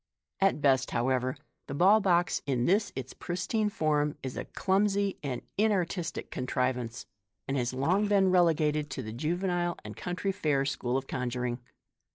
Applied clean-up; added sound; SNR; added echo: neural separator model SepFormer DNS4.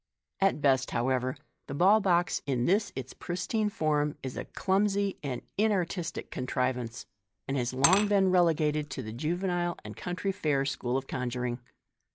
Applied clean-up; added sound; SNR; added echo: none; Glass / Liquid; 9 dB; none.